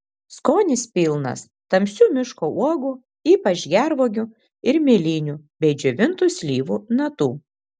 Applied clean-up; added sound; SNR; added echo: none; none; none; none.